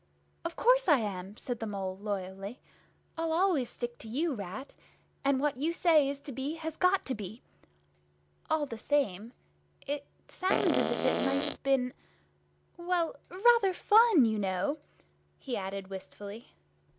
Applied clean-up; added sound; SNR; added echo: none; Fart; -2 dB; none.